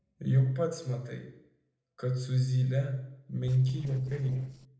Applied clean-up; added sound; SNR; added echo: neural separator model SepFormer DNS4.